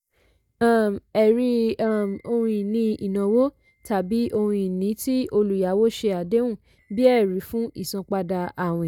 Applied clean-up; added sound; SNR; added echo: neural mask model DeepFilterNet 3.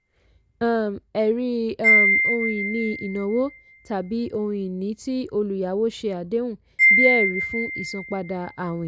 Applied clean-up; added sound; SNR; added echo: none; Wind chime; -1 dB; none.